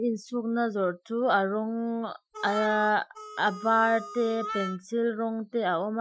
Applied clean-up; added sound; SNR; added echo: classical method Wiener filter.